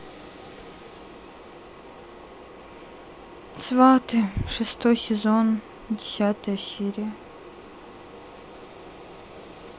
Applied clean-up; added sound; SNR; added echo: none; none; none; none.